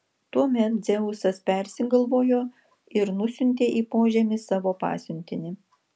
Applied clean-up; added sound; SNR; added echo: none; none; none; none.